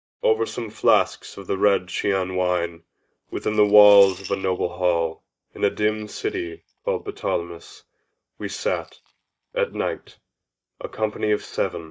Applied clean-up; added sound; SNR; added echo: neural mask model DeepFilterNet 3.